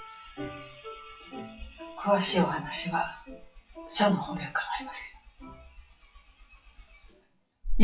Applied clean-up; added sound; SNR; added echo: classical method WPE with log-MMSE.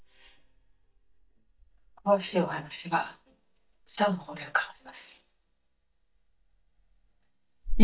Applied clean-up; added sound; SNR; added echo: neural mask model DeepFilterNet 3.